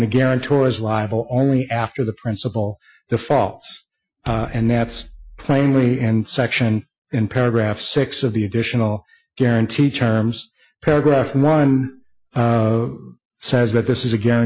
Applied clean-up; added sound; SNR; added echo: classical method Wiener filter.